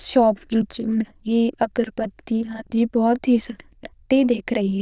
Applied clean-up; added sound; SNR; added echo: neural diffusion model UNIVERSE++.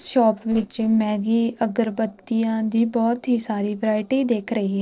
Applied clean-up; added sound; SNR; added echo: neural separator model SepFormer DNS4.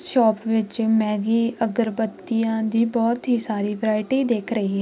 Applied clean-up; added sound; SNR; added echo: none; none; none; none.